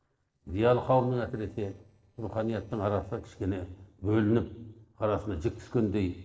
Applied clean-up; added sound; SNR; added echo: neural separator model SepFormer DNS4.